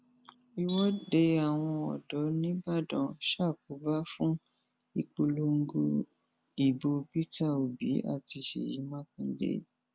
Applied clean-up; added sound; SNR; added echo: none; Tools; 13 dB; none.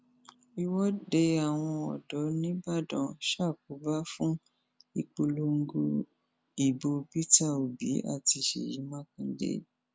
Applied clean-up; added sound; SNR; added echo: none; none; none; none.